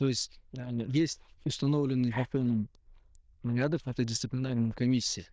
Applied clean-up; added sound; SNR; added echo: neural diffusion model UNIVERSE++.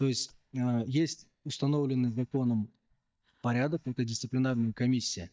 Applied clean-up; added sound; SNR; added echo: neural mask model DeepFilterNet 3.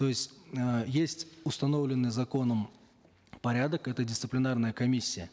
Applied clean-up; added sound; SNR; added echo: none; none; none; none.